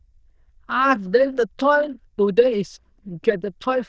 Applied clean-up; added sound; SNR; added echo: neural diffusion model UNIVERSE++.